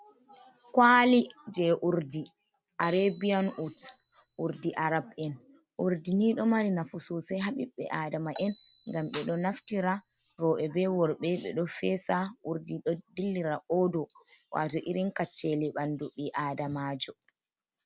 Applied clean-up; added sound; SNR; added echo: none; Marimba, xylophone; 16 dB; none.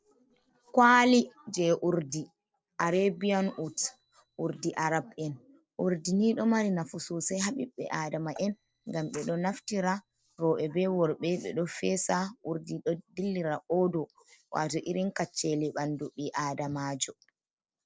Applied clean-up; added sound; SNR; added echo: neural separator model SepFormer DNS4.